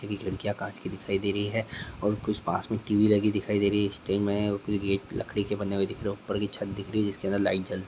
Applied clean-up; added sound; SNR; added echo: none; none; none; none.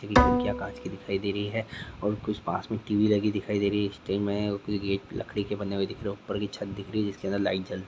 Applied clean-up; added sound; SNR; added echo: none; Bowed string instrument; -1 dB; none.